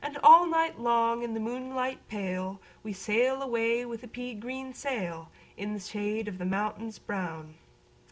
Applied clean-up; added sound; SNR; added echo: none; none; none; none.